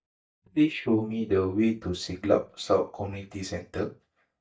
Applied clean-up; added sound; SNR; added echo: neural mask model DeepFilterNet 3.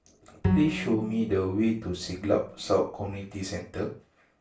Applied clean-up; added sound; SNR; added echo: none; Bowed string instrument; 4 dB; reverberation time 0.3 s.